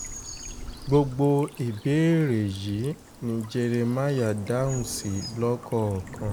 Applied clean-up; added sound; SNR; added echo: none; Stream / Bird vocalization, bird call, bird song; 15 dB; none.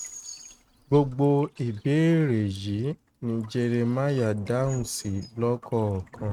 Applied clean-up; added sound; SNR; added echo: neural mask model RNNoise.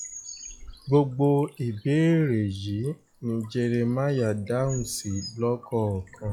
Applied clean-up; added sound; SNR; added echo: classical method log-MMSE.